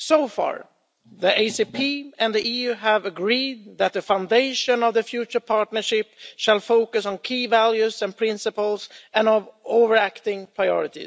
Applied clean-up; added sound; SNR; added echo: none; none; none; none.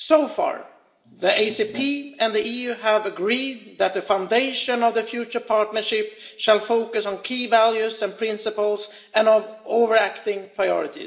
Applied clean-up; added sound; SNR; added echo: none; none; none; reverberation time 0.8 s.